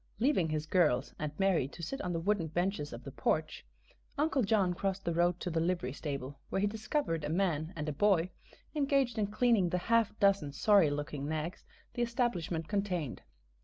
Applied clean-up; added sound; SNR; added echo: none; none; none; none.